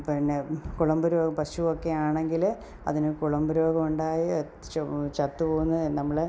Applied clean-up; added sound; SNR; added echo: none; none; none; none.